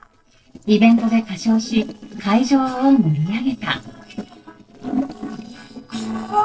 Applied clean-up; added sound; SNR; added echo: neural separator model SepFormer DNS4.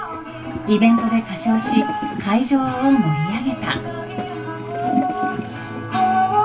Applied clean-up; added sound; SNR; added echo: none; Toilet flush; 10 dB; reverberation time 0.2 s.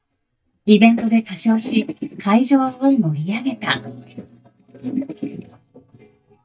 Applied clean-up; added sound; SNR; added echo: neural mask model DeepFilterNet 3.